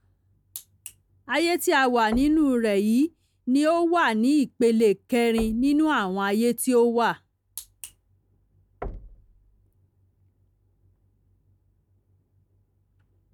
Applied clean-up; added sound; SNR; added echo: none; Knock; 19 dB; none.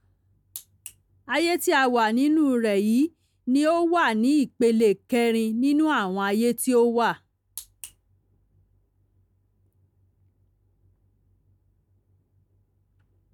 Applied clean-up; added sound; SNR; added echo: none; none; none; none.